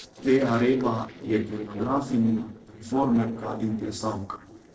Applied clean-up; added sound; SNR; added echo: neural separator model SepFormer DNS4.